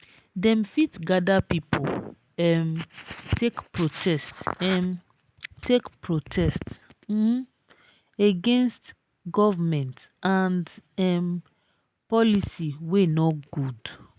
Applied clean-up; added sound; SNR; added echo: none; none; none; none.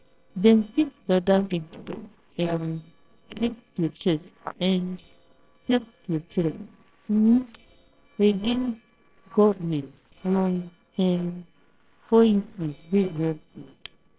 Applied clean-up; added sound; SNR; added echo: neural separator model SepFormer WHAMR!.